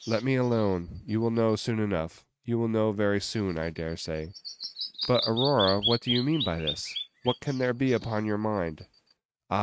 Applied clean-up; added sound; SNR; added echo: neural mask model RNNoise.